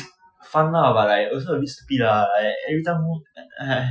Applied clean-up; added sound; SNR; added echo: classical method Wiener filter.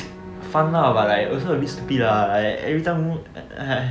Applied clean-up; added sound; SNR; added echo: none; Bowed string instrument; 15 dB; none.